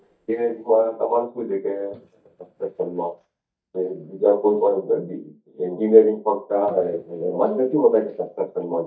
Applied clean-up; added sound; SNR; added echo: neural mask model DeepFilterNet 3.